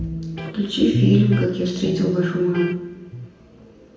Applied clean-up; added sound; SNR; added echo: none; Electric guitar; 4 dB; reverberation time 0.8 s.